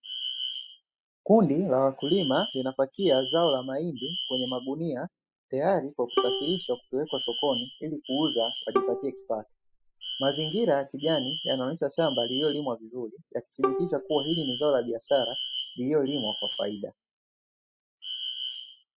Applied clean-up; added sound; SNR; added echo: classical method spectral subtraction.